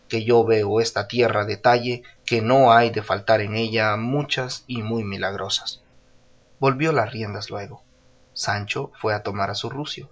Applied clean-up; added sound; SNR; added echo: none; none; none; none.